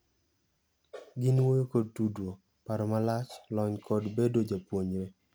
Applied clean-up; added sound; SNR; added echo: none; none; none; none.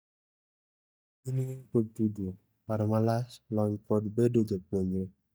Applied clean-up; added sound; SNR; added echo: neural mask model DeepFilterNet 3.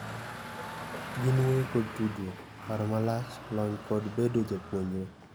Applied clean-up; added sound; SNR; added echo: none; Traffic noise, roadway noise; 10 dB; none.